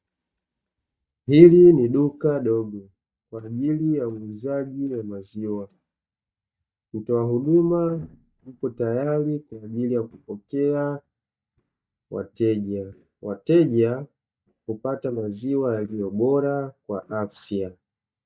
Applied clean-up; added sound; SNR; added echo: neural mask model DeepFilterNet 3.